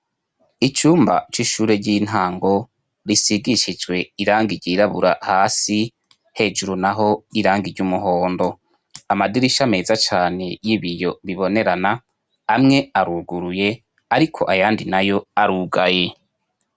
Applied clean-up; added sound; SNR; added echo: none; none; none; none.